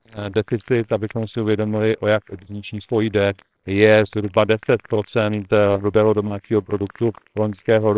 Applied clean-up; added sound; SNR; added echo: neural separator model SepFormer WHAMR!.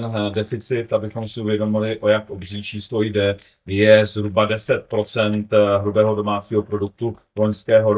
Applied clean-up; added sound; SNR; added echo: neural mask model DeepFilterNet 3.